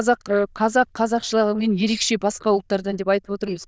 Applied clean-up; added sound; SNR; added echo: neural diffusion model UNIVERSE++.